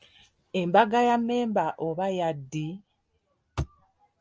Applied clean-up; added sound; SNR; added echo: none; none; none; none.